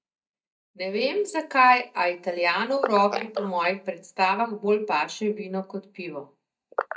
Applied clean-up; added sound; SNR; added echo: neural mask model DeepFilterNet 3.